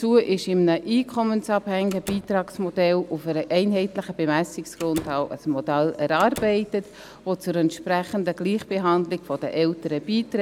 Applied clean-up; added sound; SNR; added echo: none; Slam; 18 dB; none.